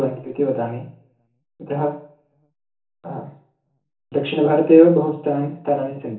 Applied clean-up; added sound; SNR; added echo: none; none; none; reverberation time 0.7 s.